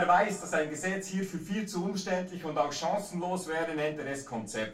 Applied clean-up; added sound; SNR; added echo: none; none; none; reverberation time 0.2 s.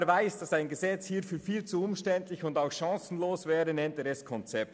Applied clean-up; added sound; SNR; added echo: none; none; none; none.